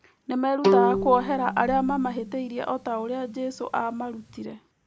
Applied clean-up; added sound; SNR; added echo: none; Bowed string instrument; 2 dB; none.